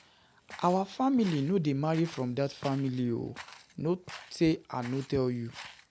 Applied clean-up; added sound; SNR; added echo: none; Walk, footsteps; 20 dB; none.